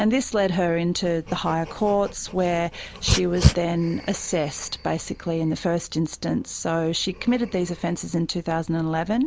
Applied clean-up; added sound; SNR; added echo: none; Dog; 7 dB; none.